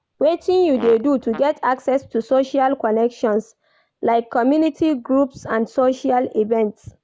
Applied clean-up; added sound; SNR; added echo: none; Fart; 18 dB; none.